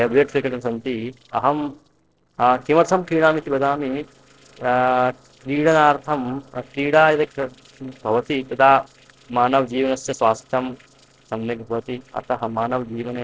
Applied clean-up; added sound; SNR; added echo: neural separator model SepFormer DNS4.